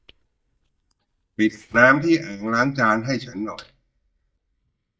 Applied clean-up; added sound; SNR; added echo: neural mask model DeepFilterNet 3.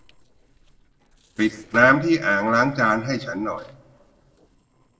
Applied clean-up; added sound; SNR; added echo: neural separator model SepFormer DNS4.